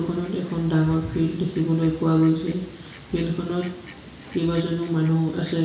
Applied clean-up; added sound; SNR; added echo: none; Fowl; 18 dB; reverberation time 0.7 s.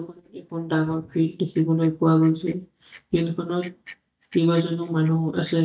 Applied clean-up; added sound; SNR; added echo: neural mask model DeepFilterNet 3.